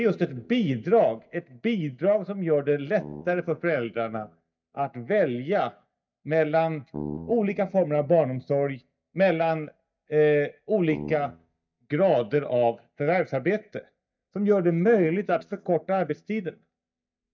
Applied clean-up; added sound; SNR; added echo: neural mask model DeepFilterNet 3.